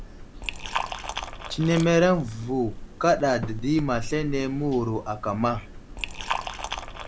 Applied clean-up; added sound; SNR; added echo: none; Liquid; 8 dB; none.